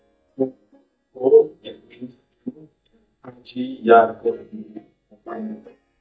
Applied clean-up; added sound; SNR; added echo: neural mask model DeepFilterNet 3.